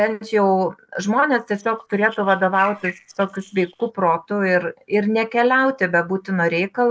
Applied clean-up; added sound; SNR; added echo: neural separator model SepFormer DNS4.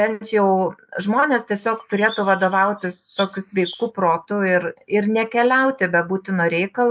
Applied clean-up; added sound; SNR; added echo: neural mask model Resemble Enhance denoiser.